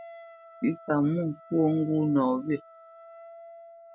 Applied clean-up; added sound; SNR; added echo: none; Wind instrument, woodwind instrument; 20 dB; none.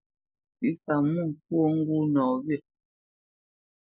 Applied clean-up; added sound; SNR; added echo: neural mask model Resemble Enhance denoiser.